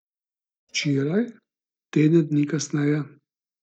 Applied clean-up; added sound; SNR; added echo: neural mask model DeepFilterNet 3.